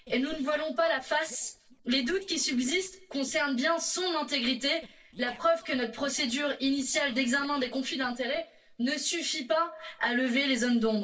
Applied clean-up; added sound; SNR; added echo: neural separator model SepFormer DNS4.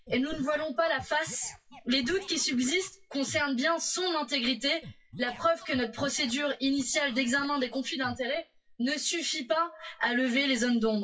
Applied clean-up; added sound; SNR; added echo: classical method WPE with log-MMSE.